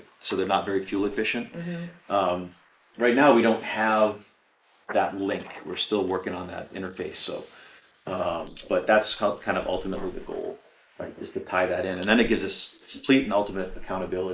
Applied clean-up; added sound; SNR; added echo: neural mask model Resemble Enhance denoiser.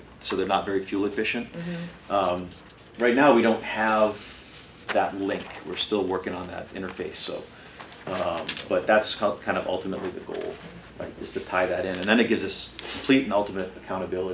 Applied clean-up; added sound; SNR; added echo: none; none; none; none.